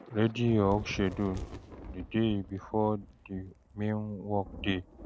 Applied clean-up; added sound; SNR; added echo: none; Thunder / Rain; 14 dB; none.